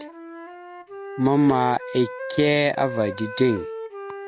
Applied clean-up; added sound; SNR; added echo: none; Wind instrument, woodwind instrument; 11 dB; none.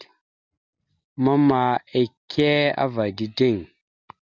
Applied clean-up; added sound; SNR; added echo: none; none; none; none.